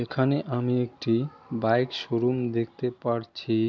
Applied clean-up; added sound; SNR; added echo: none; none; none; none.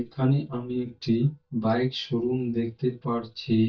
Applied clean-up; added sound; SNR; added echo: neural mask model DeepFilterNet 3.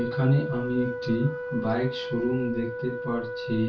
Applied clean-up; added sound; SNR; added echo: none; Wind instrument, woodwind instrument; 6 dB; reverberation time 0.2 s.